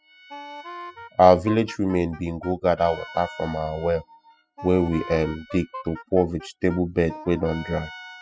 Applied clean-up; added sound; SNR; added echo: classical method spectral subtraction.